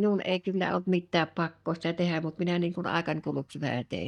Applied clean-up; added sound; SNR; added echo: neural mask model DeepFilterNet 3.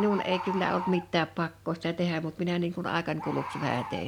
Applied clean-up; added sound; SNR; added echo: none; Bird; 10 dB; none.